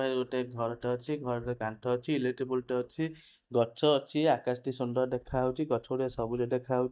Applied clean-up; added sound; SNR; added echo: neural mask model DeepFilterNet 3.